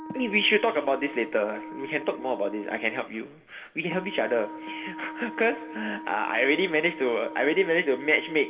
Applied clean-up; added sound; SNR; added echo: none; Wind instrument, woodwind instrument; 13 dB; reverberation time 1.3 s.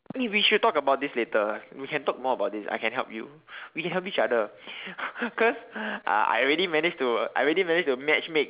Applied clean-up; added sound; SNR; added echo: none; none; none; none.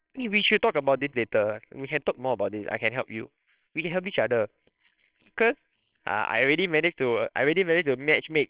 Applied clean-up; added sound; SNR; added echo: neural separator model SepFormer WHAMR!.